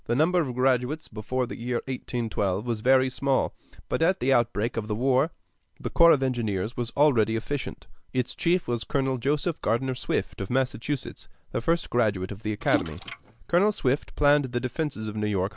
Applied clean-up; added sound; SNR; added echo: none; Splash, splatter; 10 dB; none.